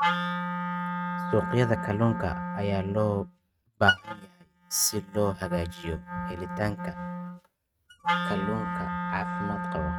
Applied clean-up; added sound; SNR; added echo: neural mask model RNNoise.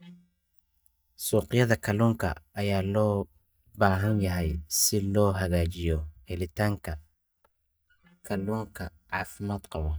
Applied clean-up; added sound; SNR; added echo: neural mask model DeepFilterNet 3.